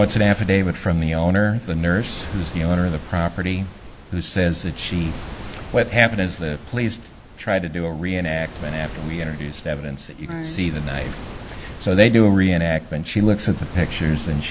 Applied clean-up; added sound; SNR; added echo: none; Waves, surf; 14 dB; none.